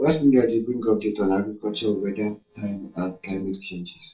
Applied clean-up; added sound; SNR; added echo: neural separator model SepFormer DNS4.